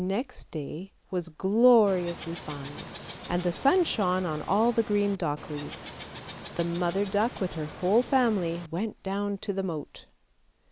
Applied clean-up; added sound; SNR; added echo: none; Water / Bird; 14 dB; none.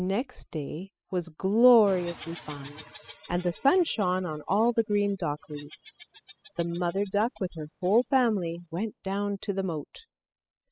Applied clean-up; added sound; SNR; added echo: classical method spectral subtraction.